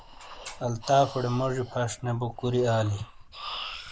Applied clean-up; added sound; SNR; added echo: none; Breathing; 14 dB; none.